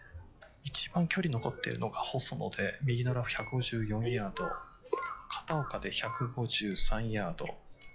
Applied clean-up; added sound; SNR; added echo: classical method log-MMSE.